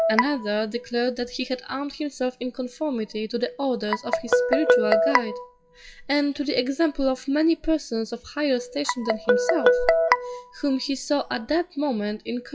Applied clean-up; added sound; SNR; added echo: classical method WPE with log-MMSE.